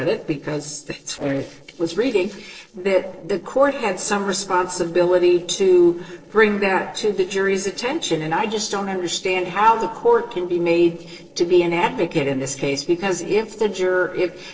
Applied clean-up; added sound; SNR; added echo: neural separator model SepFormer DNS4.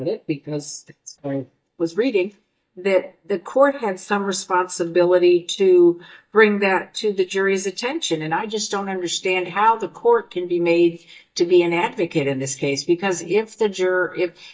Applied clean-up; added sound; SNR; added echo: neural mask model DeepFilterNet 3.